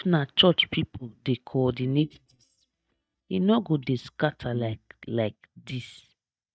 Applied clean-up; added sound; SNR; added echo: neural mask model DeepFilterNet 3.